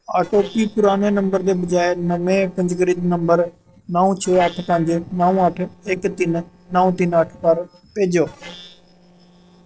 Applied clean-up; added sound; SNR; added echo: neural separator model SepFormer DNS4.